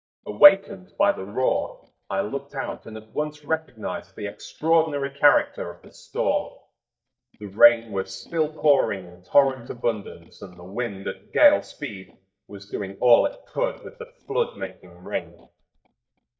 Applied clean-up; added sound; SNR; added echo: neural mask model DeepFilterNet 3.